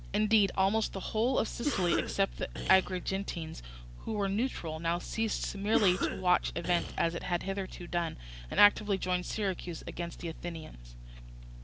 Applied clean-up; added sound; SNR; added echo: none; Cough; 7 dB; none.